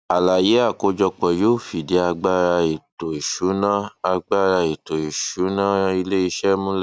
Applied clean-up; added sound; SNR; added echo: none; none; none; none.